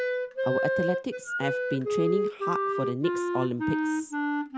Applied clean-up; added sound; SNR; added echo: none; Wind instrument, woodwind instrument; -3 dB; none.